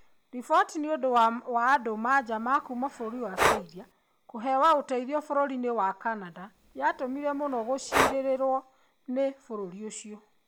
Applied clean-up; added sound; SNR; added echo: none; Breathing; 4 dB; none.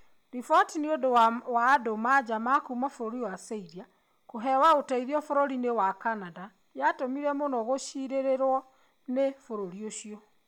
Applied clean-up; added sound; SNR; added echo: none; none; none; none.